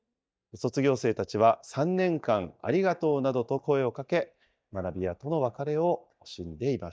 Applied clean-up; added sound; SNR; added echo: neural mask model DeepFilterNet 3.